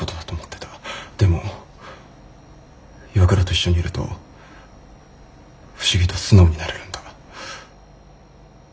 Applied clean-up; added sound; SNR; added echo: none; none; none; none.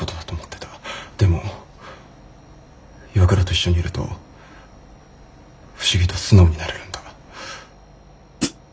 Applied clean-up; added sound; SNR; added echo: none; Hi-hat; 4 dB; none.